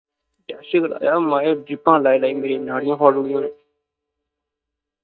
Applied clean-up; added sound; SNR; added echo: neural mask model DeepFilterNet 3.